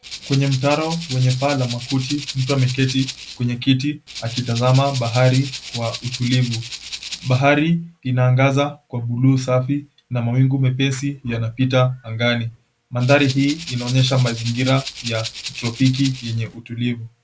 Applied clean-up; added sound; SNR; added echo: none; Rattle (instrument); 13 dB; none.